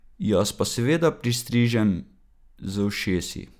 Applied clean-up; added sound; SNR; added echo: none; none; none; none.